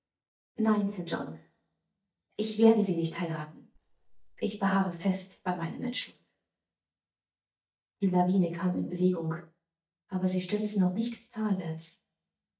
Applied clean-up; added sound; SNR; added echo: neural mask model DeepFilterNet 3.